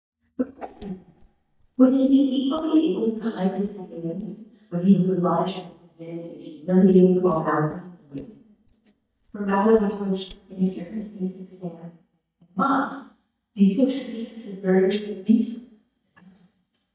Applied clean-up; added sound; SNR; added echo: neural mask model DeepFilterNet 3.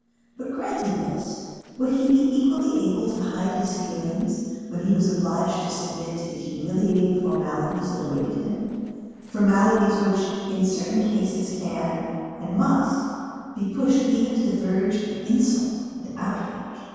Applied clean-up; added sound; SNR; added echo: neural separator model SepFormer DNS4.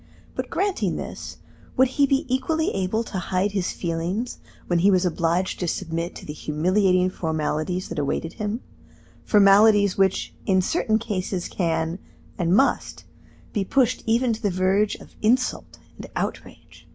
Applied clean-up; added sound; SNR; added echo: none; none; none; none.